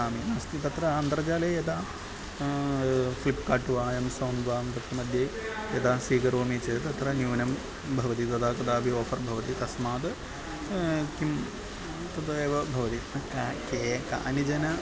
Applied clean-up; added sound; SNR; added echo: none; none; none; none.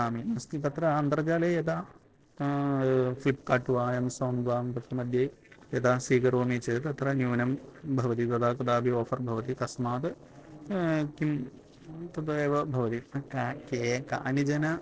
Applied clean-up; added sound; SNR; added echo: neural separator model SepFormer DNS4.